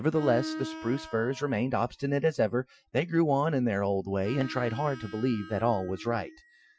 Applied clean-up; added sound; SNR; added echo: classical method Wiener filter.